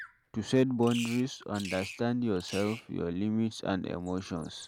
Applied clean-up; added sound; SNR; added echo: none; Bird vocalization, bird call, bird song; 16 dB; none.